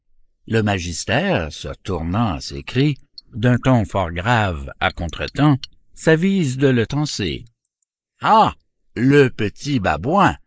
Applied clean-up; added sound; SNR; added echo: neural mask model Resemble Enhance denoiser.